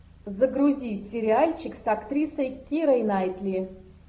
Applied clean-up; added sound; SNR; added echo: none; none; none; none.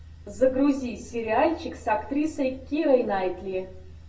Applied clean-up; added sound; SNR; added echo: none; none; none; reverberation time 0.2 s.